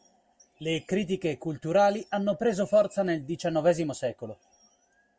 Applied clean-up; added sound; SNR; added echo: none; none; none; none.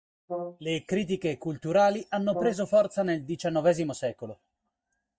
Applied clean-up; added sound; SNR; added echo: neural mask model DeepFilterNet 3.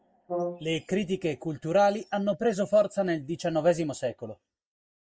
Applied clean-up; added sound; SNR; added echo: neural mask model Resemble Enhance denoiser.